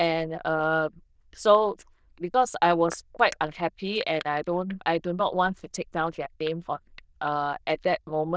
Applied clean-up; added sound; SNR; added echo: neural diffusion model UNIVERSE++.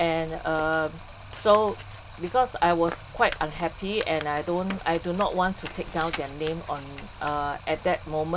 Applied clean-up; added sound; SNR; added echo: none; Stream; 15 dB; none.